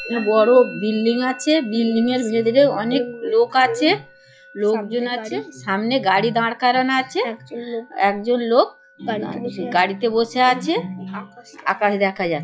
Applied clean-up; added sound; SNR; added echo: classical method log-MMSE.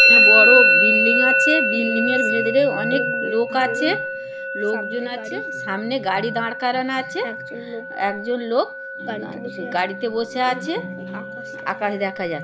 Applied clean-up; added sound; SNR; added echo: none; Musical instrument; -3 dB; none.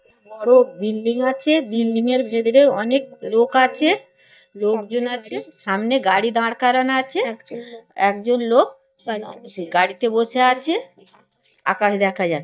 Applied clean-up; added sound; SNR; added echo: neural mask model DeepFilterNet 3.